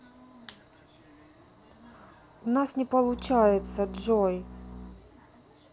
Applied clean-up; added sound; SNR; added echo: none; Bowed string instrument; 15 dB; none.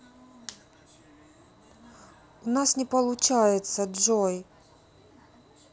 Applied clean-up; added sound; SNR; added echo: none; none; none; none.